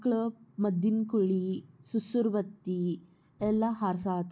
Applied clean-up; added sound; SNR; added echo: none; none; none; none.